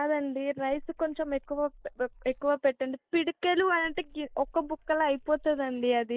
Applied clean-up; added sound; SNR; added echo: neural mask model Resemble Enhance denoiser.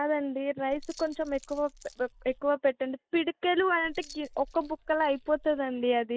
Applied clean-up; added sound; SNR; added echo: neural mask model DeepFilterNet 3.